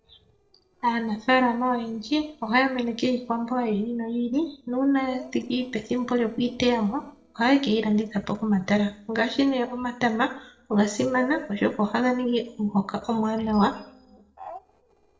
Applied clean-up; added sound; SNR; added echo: neural separator model SepFormer DNS4.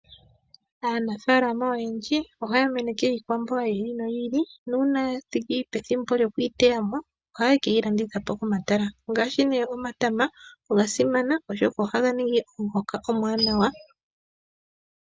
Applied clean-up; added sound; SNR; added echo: none; none; none; none.